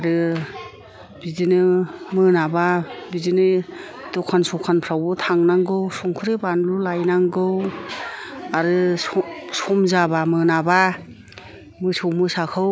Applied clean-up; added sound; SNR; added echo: none; none; none; none.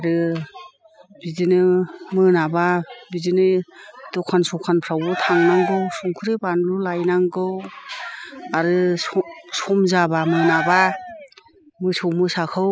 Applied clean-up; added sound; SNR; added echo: classical method spectral subtraction.